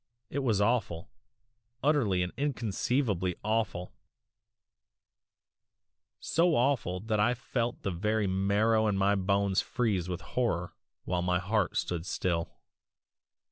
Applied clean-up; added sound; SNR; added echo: none; none; none; none.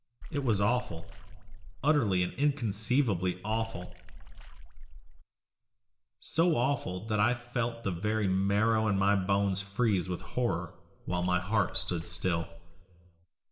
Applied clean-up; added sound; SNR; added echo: none; Water / Splash, splatter; 9 dB; reverberation time 0.9 s.